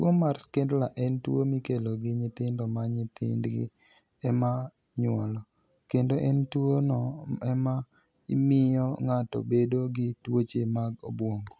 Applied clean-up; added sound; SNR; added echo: none; none; none; none.